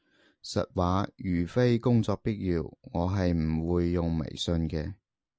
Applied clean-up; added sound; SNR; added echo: none; none; none; none.